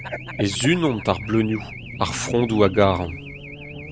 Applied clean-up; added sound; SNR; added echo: none; Race car, auto racing / Alarm; 11 dB; none.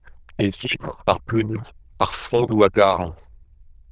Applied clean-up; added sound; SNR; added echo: neural diffusion model UNIVERSE++.